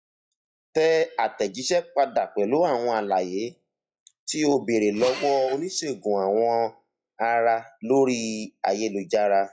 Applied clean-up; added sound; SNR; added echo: classical method log-MMSE.